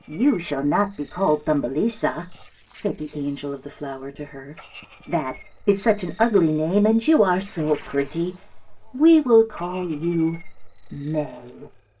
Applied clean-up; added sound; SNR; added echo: neural separator model SepFormer DNS4.